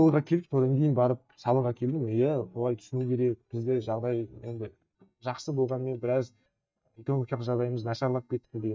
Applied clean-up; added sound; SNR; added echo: neural mask model DeepFilterNet 3.